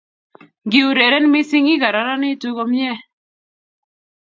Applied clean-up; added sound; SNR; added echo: none; none; none; none.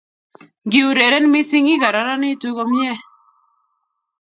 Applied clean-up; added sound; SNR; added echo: none; Bird; 15 dB; none.